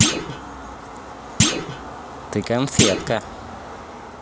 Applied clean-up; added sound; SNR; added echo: none; Thump, thud; -3 dB; none.